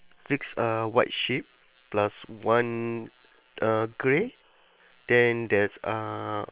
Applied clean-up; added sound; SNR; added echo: neural separator model SepFormer WHAM!.